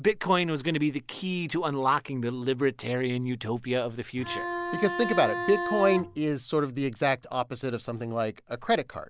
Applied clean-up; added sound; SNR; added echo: none; Bowed string instrument; 5 dB; none.